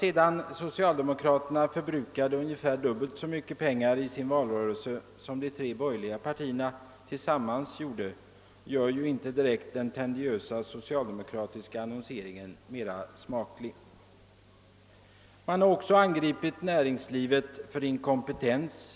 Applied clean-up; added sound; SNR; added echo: none; none; none; none.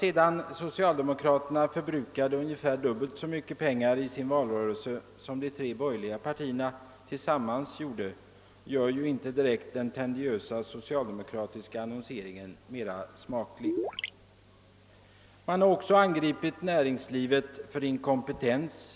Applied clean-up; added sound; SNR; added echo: none; Gurgling; 3 dB; none.